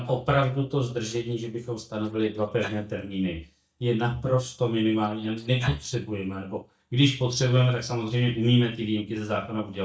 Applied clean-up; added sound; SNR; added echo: neural mask model DeepFilterNet 3.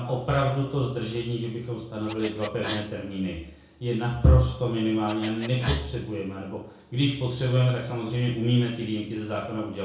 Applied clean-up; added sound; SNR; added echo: none; Scratching (performance technique); 15 dB; reverberation time 0.5 s.